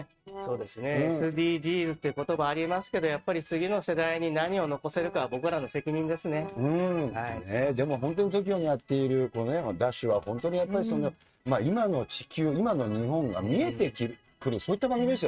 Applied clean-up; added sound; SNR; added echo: neural mask model RNNoise.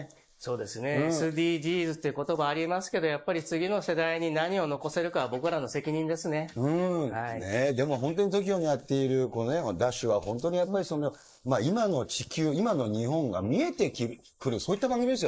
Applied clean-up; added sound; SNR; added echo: neural mask model Resemble Enhance denoiser.